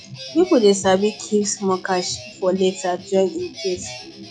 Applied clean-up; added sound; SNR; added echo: classical method log-MMSE.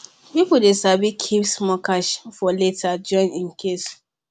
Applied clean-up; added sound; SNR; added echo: none; none; none; none.